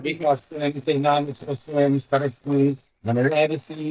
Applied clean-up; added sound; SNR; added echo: neural mask model DeepFilterNet 3.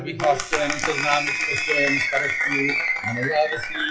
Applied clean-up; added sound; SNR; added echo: classical method WPE with log-MMSE.